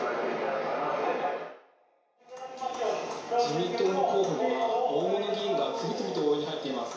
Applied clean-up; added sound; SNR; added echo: none; none; none; reverberation time 0.6 s.